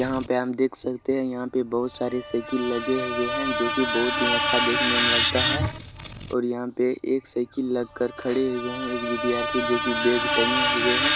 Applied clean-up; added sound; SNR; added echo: none; Screech; 1 dB; none.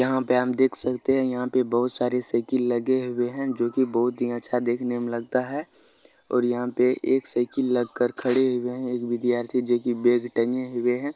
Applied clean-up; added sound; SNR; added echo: none; none; none; none.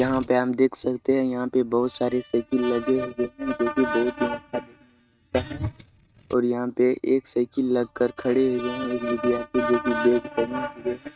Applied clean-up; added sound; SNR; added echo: neural mask model RNNoise.